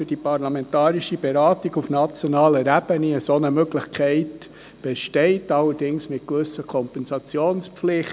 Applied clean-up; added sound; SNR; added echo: none; none; none; none.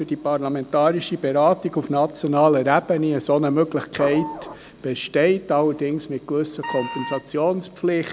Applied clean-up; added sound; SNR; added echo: none; Wind instrument, woodwind instrument + Printer / Engine; 12 dB; none.